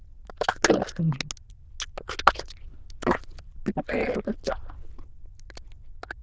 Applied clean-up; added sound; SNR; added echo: neural diffusion model UNIVERSE++.